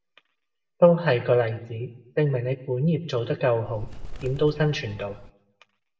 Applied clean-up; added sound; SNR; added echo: none; Bird; 12 dB; reverberation time 0.6 s.